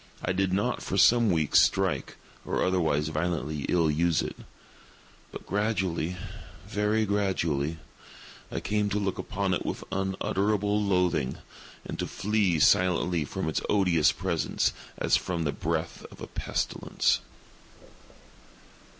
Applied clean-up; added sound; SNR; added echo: none; none; none; none.